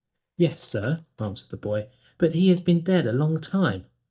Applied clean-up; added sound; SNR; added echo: neural mask model DeepFilterNet 3.